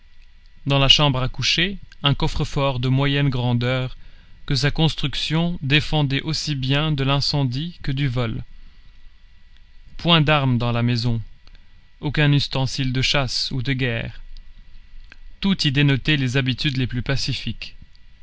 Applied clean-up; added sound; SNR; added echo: none; none; none; none.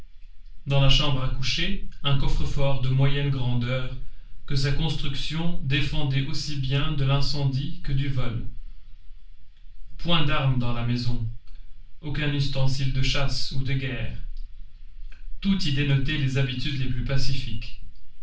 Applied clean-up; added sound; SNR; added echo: none; none; none; reverberation time 0.3 s.